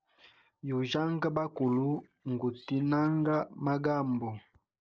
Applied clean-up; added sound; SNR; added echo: neural separator model SepFormer DNS4.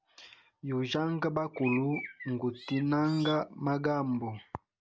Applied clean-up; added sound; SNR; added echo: none; Bird; 12 dB; none.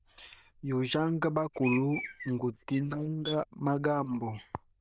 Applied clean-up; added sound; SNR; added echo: neural diffusion model UNIVERSE++.